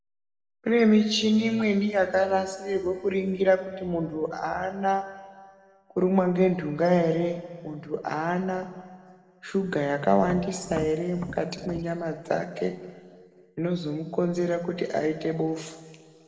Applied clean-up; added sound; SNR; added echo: none; Tap; 12 dB; reverberation time 1.8 s.